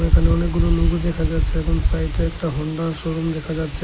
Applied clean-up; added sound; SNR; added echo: none; Wind; -3 dB; none.